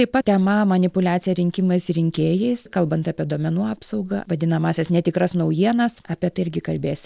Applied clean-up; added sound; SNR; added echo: none; none; none; none.